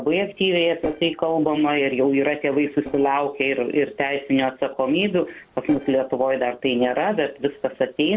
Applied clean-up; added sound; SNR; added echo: neural separator model SepFormer DNS4.